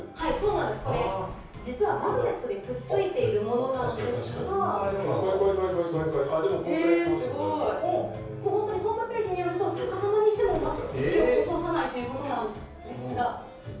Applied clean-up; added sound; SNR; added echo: none; Thunder; 20 dB; reverberation time 0.6 s.